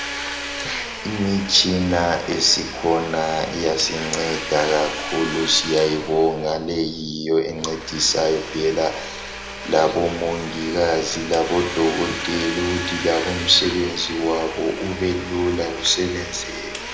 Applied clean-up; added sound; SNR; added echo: none; Domestic sounds, home sounds; 9 dB; reverberation time 0.7 s.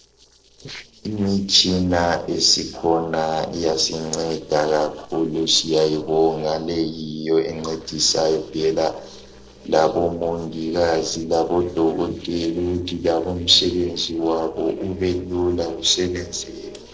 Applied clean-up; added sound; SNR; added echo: neural separator model SepFormer DNS4.